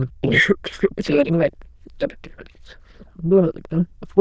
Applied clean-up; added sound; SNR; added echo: neural diffusion model UNIVERSE++.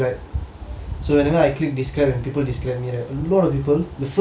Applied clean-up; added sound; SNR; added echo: none; none; none; none.